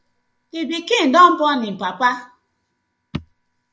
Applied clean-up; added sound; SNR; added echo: none; none; none; none.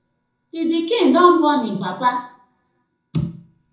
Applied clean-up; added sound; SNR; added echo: none; none; none; reverberation time 0.6 s.